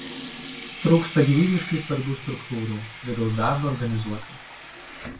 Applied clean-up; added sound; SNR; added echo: none; Sink (filling or washing) / Water tap, faucet; 14 dB; reverberation time 0.2 s.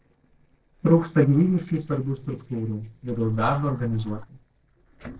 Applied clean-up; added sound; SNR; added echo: neural separator model SepFormer DNS4.